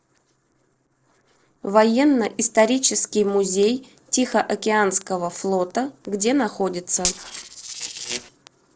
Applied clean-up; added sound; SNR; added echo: neural separator model SepFormer DNS4.